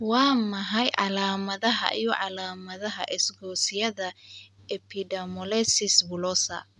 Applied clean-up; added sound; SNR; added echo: none; none; none; none.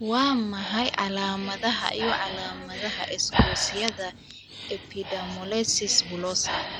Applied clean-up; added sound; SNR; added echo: none; Breathing; 4 dB; none.